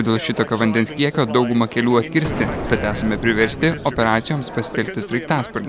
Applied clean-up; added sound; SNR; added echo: none; Explosion; 8 dB; none.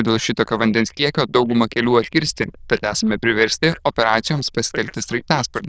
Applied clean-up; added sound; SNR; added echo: neural diffusion model UNIVERSE++.